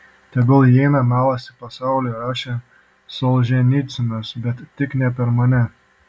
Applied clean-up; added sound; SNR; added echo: none; none; none; none.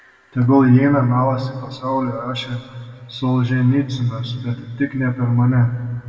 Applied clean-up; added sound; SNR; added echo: none; none; none; reverberation time 1.9 s.